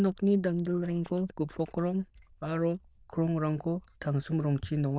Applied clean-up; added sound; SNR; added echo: neural diffusion model UNIVERSE++.